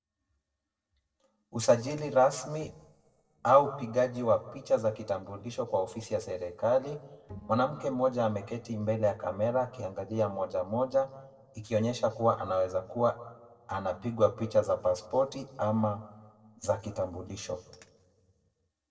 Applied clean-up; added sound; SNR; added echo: neural separator model SepFormer DNS4.